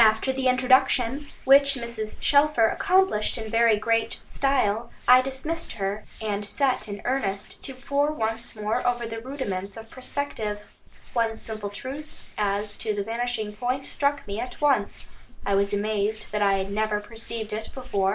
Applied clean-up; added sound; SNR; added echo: neural mask model Resemble Enhance denoiser.